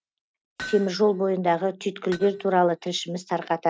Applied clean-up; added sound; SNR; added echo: neural mask model RNNoise.